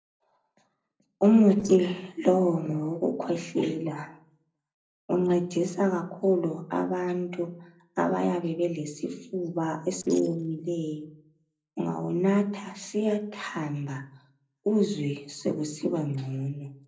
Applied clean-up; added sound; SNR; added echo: neural separator model SepFormer DNS4.